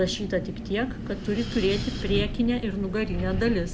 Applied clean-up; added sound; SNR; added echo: none; Wind; 5 dB; none.